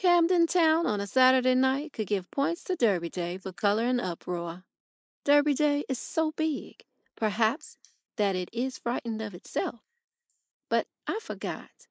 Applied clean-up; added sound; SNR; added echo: neural mask model Resemble Enhance denoiser.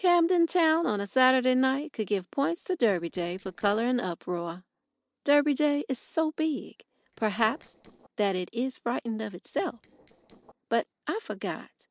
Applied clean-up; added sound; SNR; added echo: neural separator model SepFormer DNS4.